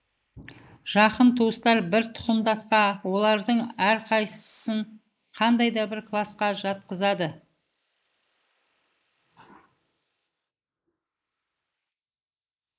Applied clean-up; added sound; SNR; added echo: neural mask model Resemble Enhance denoiser.